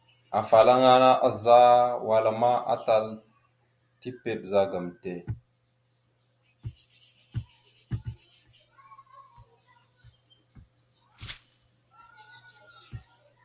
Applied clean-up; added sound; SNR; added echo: none; Glass; 19 dB; none.